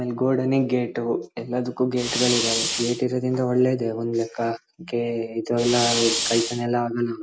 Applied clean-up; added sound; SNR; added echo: none; Fire; 2 dB; none.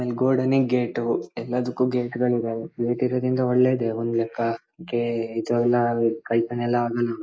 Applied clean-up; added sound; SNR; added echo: neural mask model Resemble Enhance denoiser.